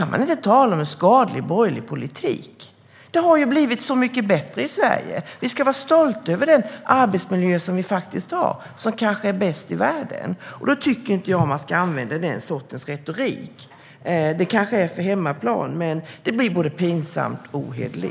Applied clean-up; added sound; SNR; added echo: none; none; none; none.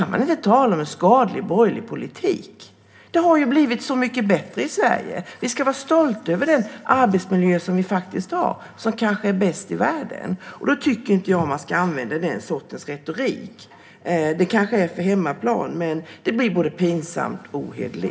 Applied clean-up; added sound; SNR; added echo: none; none; none; reverberation time 0.3 s.